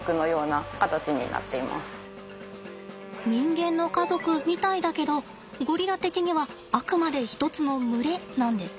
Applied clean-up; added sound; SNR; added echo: none; Wind instrument, woodwind instrument; 19 dB; none.